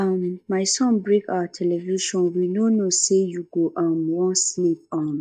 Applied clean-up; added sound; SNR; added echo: neural mask model DeepFilterNet 3.